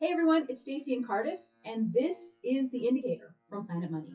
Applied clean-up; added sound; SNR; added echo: classical method WPE with log-MMSE.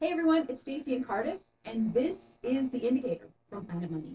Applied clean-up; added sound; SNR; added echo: neural separator model SepFormer DNS4.